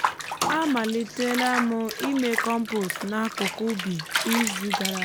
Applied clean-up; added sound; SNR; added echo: none; Bathtub (filling or washing) / Water; 3 dB; none.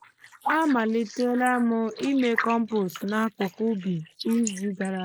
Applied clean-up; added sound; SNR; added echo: neural mask model Resemble Enhance denoiser.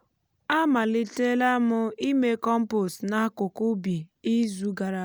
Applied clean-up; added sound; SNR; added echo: none; none; none; none.